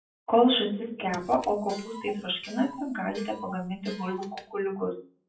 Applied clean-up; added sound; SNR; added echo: classical method WPE with log-MMSE.